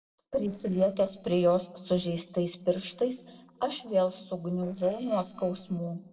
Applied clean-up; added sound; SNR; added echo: neural separator model SepFormer DNS4.